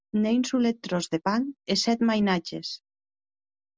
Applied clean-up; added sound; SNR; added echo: none; none; none; none.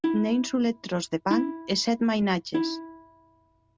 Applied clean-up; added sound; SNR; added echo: none; Plucked string instrument; 5 dB; none.